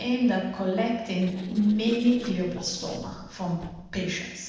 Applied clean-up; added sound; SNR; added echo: neural separator model SepFormer DNS4.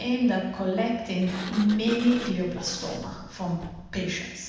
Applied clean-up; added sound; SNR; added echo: none; Sliding door; 15 dB; reverberation time 1.1 s.